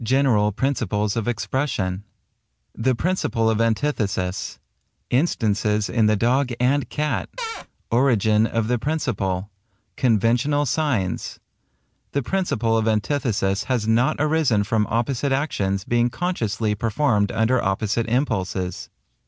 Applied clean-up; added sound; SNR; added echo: none; Cupboard open or close / Door; 9 dB; none.